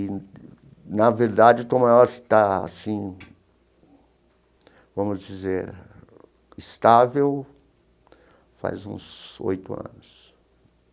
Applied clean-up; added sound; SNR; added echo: none; none; none; none.